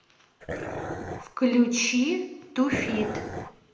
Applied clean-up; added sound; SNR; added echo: none; Dog; 7 dB; reverberation time 0.8 s.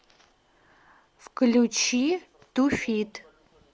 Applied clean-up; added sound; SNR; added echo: none; none; none; none.